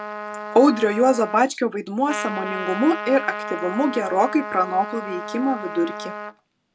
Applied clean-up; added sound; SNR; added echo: none; Trumpet; 9 dB; none.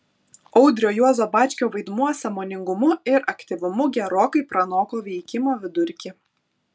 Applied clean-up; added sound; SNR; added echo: none; none; none; none.